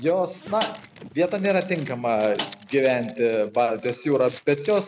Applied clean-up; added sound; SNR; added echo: none; Zipper (clothing) + Snare drum; 15 dB; none.